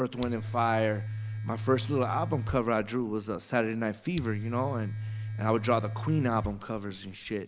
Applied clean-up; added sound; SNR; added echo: none; Domestic sounds, home sounds; 6 dB; none.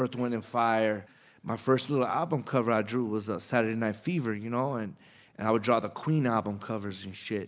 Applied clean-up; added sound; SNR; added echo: none; none; none; none.